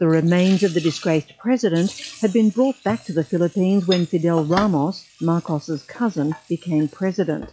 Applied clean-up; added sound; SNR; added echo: classical method log-MMSE.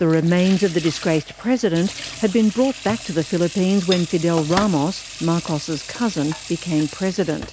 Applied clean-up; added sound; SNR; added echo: none; Sink (filling or washing) / Water tap, faucet; 13 dB; none.